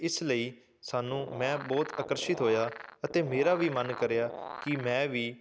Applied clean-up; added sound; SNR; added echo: none; Animal; 11 dB; none.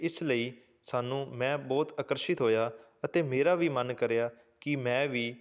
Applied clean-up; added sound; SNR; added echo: none; none; none; none.